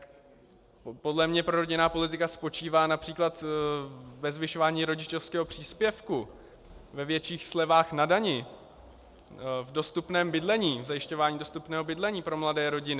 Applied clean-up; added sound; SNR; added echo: none; none; none; none.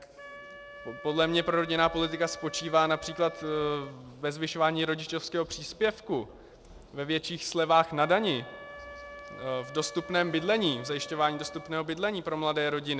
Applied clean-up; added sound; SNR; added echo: none; Wind instrument, woodwind instrument; 17 dB; none.